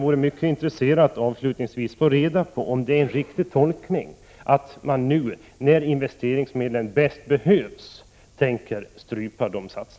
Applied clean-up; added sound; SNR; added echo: none; none; none; none.